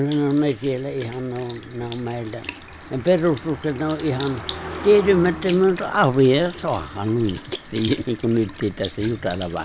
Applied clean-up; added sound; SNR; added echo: none; Car passing by + Sink (filling or washing) / Liquid; 13 dB; none.